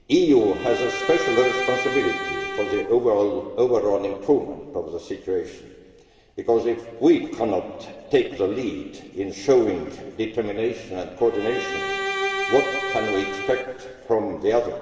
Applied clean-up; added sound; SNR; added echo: none; Bowed string instrument; 5 dB; reverberation time 1.8 s.